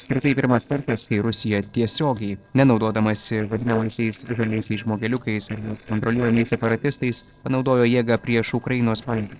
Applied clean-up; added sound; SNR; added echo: neural separator model SepFormer DNS4.